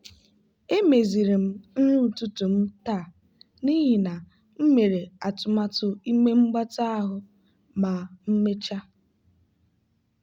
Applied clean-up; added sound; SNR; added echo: none; none; none; none.